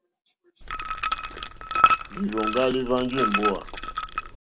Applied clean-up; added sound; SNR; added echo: none; Liquid; -3 dB; none.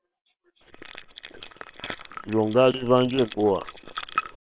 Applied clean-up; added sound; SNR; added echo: neural separator model SepFormer WHAM!.